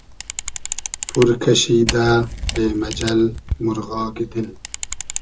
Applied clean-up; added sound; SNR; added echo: none; Camera; 8 dB; reverberation time 0.2 s.